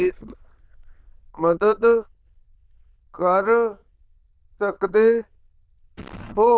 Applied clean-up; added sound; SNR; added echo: neural diffusion model UNIVERSE++.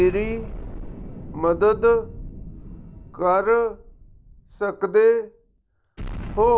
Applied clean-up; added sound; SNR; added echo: none; Explosion; 13 dB; none.